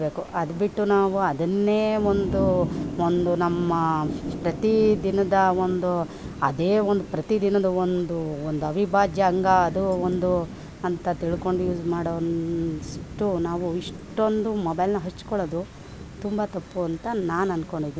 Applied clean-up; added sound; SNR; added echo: none; Thunder / Rain; 11 dB; none.